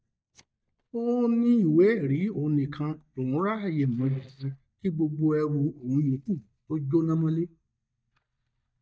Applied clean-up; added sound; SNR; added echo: neural mask model DeepFilterNet 3.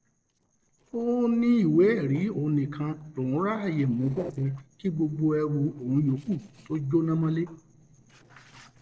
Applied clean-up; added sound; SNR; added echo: neural separator model SepFormer DNS4.